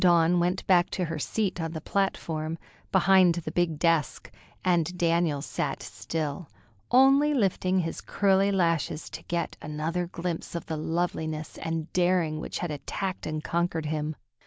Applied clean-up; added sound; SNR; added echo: none; none; none; none.